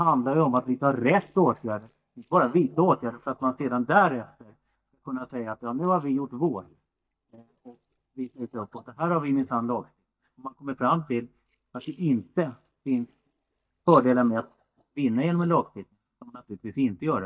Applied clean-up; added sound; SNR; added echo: neural mask model DeepFilterNet 3.